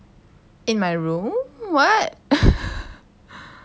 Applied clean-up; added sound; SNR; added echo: none; none; none; none.